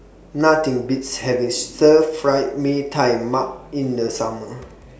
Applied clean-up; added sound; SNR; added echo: none; none; none; none.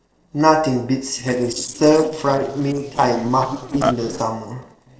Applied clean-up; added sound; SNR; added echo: neural separator model SepFormer DNS4.